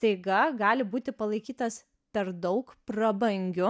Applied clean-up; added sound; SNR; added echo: none; none; none; none.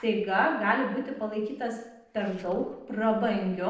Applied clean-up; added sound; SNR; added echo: neural separator model SepFormer DNS4.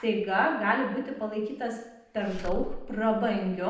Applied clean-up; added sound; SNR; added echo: none; Slam / Alarm; 11 dB; reverberation time 0.8 s.